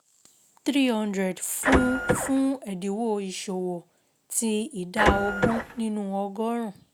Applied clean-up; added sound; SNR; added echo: none; Printer; -2 dB; none.